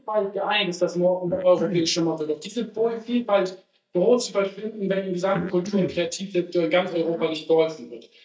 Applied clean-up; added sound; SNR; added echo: neural mask model DeepFilterNet 3.